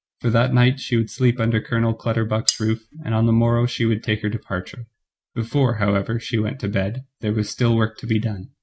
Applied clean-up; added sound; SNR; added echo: neural mask model RNNoise.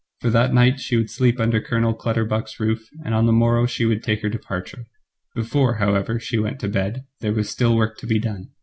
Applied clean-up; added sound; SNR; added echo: none; none; none; none.